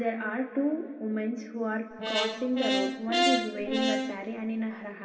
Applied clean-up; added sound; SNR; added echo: none; Brass instrument; -1 dB; reverberation time 2.5 s.